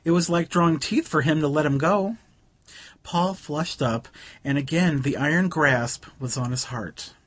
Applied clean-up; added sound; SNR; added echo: none; none; none; none.